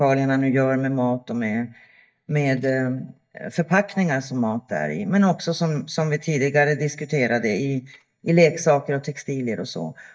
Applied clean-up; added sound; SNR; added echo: neural mask model DeepFilterNet 3.